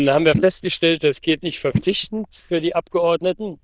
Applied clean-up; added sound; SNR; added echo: neural diffusion model UNIVERSE++.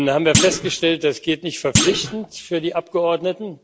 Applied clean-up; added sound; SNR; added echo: none; Thump, thud; 3 dB; none.